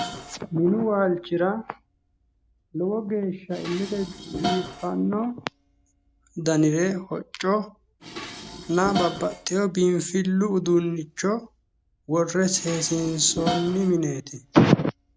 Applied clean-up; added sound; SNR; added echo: none; Dishes, pots, and pans; 12 dB; none.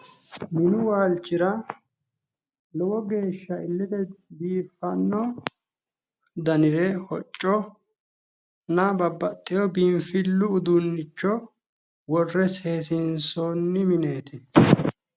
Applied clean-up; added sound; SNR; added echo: none; none; none; none.